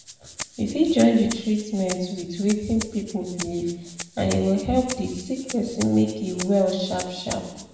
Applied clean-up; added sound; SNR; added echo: none; Rattle (instrument); 15 dB; reverberation time 0.9 s.